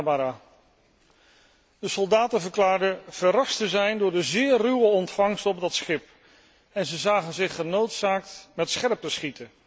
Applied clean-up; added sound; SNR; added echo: none; none; none; none.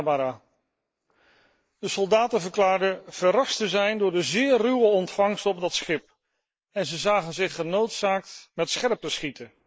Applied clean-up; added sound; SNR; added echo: neural mask model Resemble Enhance denoiser.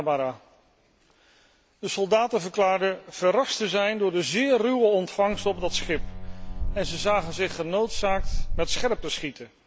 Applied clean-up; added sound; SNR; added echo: none; Boat, Water vehicle; 3 dB; none.